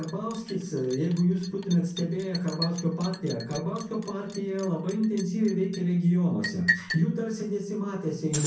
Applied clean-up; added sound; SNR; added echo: none; Liquid; 10 dB; reverberation time 0.6 s.